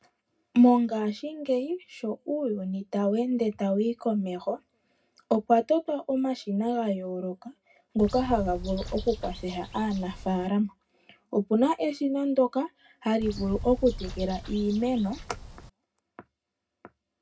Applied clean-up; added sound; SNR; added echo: none; Bird; 11 dB; reverberation time 0.2 s.